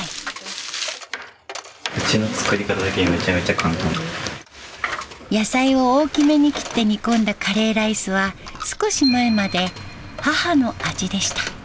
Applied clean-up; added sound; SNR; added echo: none; Coin (dropping); 17 dB; none.